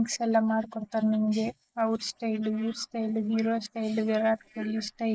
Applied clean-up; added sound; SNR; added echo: neural mask model Resemble Enhance denoiser.